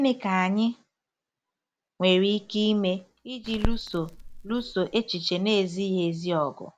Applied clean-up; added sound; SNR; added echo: none; Crackle; 7 dB; none.